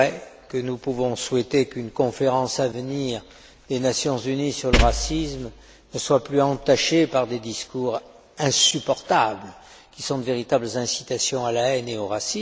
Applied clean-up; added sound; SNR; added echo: none; none; none; none.